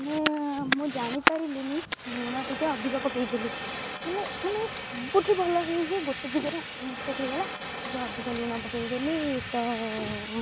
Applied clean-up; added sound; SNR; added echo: none; Fire; 4 dB; none.